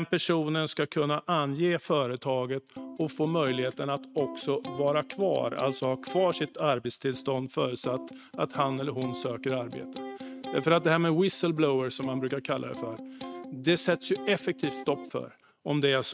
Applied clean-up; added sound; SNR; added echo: neural mask model RNNoise.